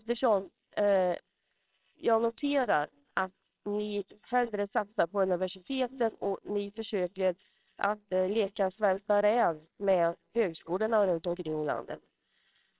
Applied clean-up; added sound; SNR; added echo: neural separator model SepFormer WHAMR!.